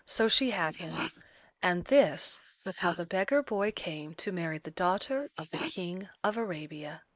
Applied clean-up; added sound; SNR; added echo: neural mask model Resemble Enhance denoiser.